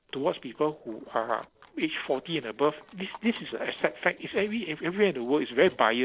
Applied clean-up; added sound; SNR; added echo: neural separator model SepFormer DNS4.